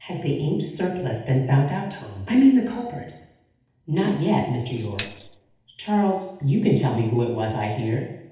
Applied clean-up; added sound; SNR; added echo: none; Tambourine; 17 dB; reverberation time 0.8 s.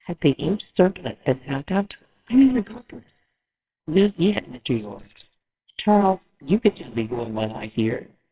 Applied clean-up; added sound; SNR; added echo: neural separator model SepFormer WHAMR!.